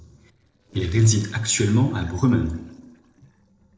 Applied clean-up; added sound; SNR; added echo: neural separator model SepFormer DNS4.